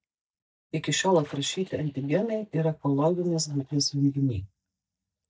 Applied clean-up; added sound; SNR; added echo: neural mask model DeepFilterNet 3.